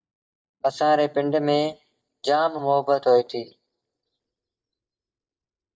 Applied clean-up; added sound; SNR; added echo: neural mask model DeepFilterNet 3.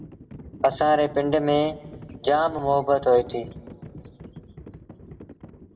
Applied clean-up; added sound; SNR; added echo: none; Livestock, farm animals, working animals; 17 dB; reverberation time 0.4 s.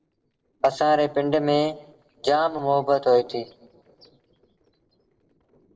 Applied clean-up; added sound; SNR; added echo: neural separator model SepFormer DNS4.